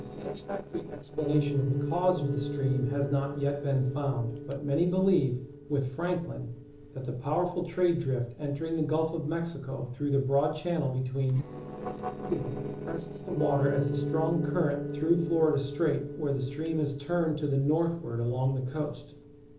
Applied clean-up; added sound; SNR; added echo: neural separator model SepFormer DNS4.